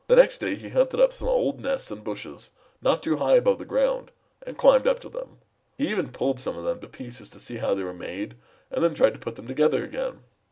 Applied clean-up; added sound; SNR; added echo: none; none; none; none.